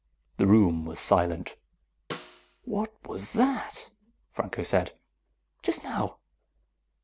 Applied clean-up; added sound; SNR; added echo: none; Snare drum; 16 dB; none.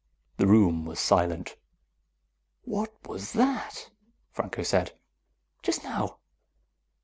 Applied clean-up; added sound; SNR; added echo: none; none; none; none.